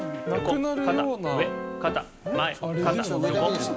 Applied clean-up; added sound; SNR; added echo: none; none; none; none.